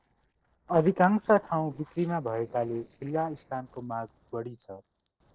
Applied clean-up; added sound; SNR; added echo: neural separator model SepFormer DNS4.